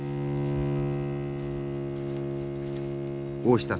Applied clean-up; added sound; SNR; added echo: none; Bowed string instrument; -3 dB; none.